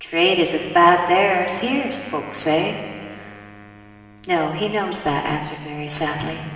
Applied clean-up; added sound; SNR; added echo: none; Wind instrument, woodwind instrument; 20 dB; reverberation time 2.1 s.